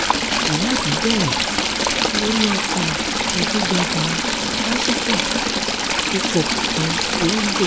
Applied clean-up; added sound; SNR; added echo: none; Stream / Trickle, dribble; -5 dB; none.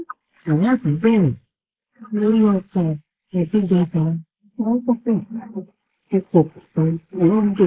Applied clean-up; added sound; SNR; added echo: neural mask model Resemble Enhance denoiser.